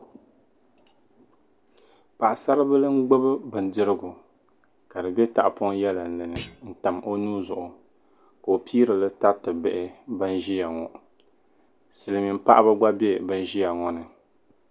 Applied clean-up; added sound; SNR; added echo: none; Thump, thud; 18 dB; none.